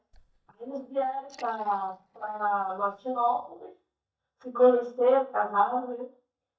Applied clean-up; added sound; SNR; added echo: neural mask model DeepFilterNet 3.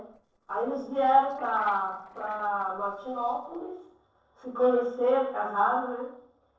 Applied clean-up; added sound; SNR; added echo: neural separator model SepFormer DNS4.